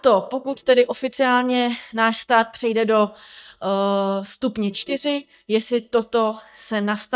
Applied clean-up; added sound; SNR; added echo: neural mask model DeepFilterNet 3.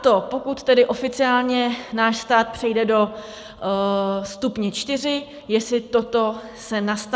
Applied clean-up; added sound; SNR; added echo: none; none; none; none.